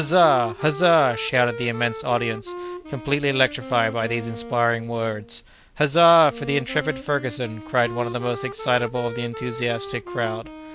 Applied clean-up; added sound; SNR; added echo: none; Wind instrument, woodwind instrument; 13 dB; none.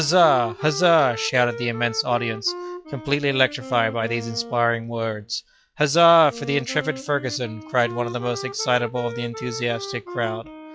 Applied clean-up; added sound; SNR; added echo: classical method log-MMSE.